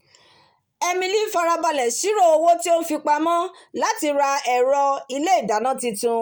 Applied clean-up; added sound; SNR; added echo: none; none; none; none.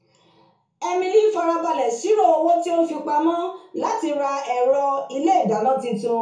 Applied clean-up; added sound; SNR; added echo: none; none; none; reverberation time 0.6 s.